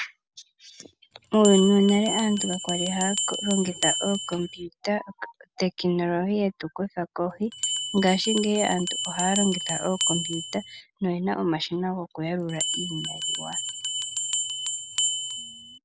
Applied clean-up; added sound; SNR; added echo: none; Bell; 3 dB; none.